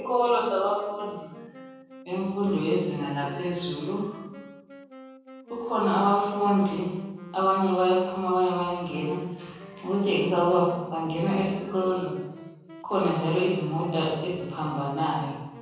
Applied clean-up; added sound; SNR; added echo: none; Wind instrument, woodwind instrument; 20 dB; reverberation time 1.3 s.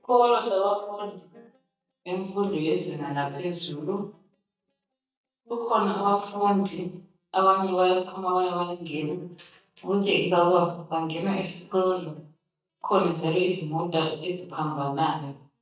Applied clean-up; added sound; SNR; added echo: neural mask model DeepFilterNet 3.